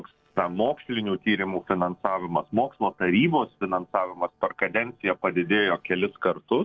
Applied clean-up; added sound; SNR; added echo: neural separator model SepFormer DNS4.